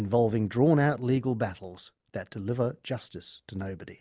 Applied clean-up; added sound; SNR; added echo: none; none; none; none.